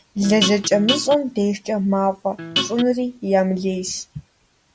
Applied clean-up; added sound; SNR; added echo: none; Guitar; 4 dB; none.